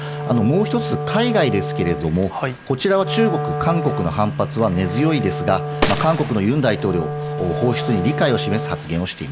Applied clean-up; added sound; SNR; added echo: none; Wind instrument, woodwind instrument + Gunshot, gunfire; 5 dB; none.